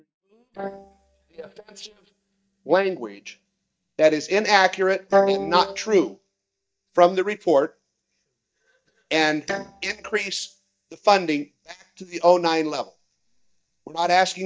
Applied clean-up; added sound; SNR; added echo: neural mask model DeepFilterNet 3.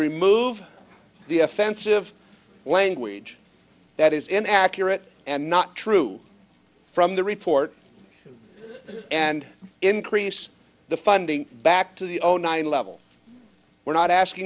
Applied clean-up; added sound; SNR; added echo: none; none; none; none.